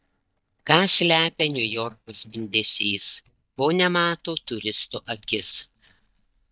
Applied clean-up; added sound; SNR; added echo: neural mask model DeepFilterNet 3.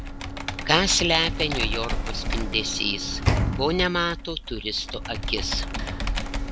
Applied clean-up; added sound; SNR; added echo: none; Sliding door / Slam + Computer keyboard; 1 dB; none.